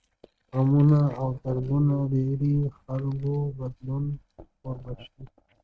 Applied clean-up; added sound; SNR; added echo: neural mask model RNNoise.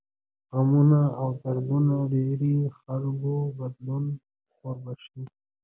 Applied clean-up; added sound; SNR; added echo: none; none; none; none.